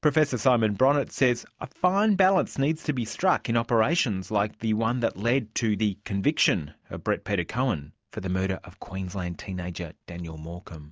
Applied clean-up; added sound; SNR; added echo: none; none; none; none.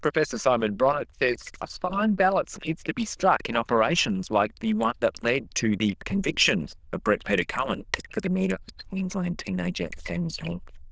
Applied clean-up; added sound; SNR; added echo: neural diffusion model UNIVERSE++.